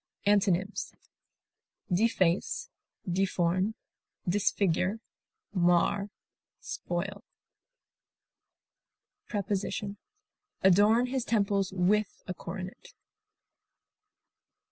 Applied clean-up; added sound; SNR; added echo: none; none; none; none.